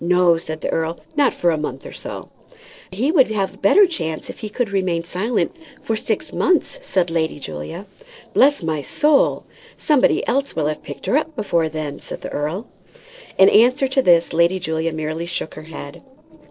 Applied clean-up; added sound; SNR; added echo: neural separator model SepFormer DNS4.